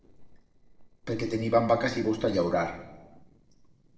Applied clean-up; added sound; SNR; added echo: neural separator model SepFormer DNS4.